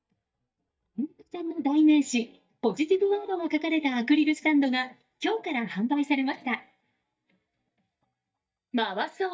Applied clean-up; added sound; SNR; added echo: neural mask model DeepFilterNet 3.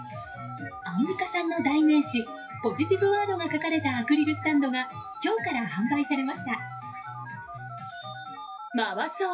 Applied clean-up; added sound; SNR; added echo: classical method WPE with log-MMSE.